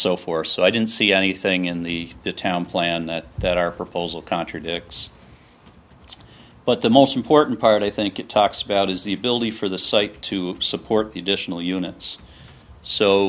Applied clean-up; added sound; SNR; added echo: none; none; none; none.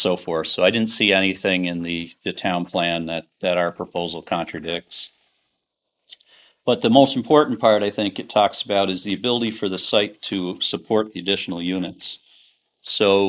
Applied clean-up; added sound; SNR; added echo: neural mask model Resemble Enhance denoiser.